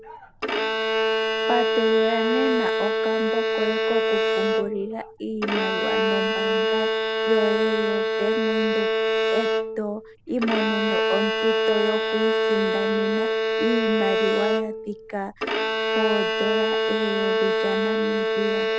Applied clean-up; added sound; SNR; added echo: none; Bowed string instrument; -5 dB; none.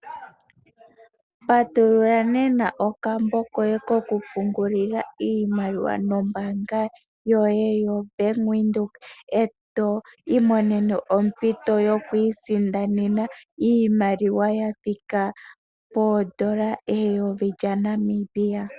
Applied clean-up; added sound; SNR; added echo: none; none; none; none.